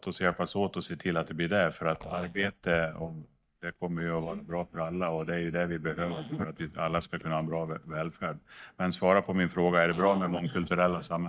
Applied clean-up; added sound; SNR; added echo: neural mask model DeepFilterNet 3.